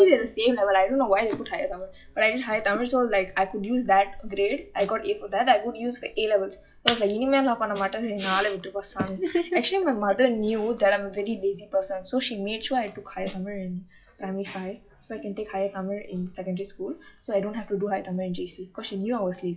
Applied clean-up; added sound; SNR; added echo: classical method log-MMSE.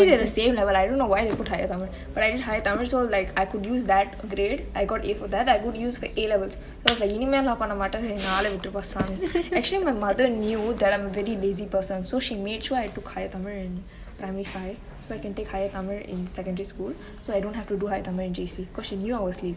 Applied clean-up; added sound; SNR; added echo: none; none; none; none.